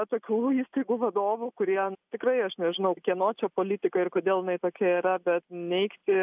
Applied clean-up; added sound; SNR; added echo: none; none; none; none.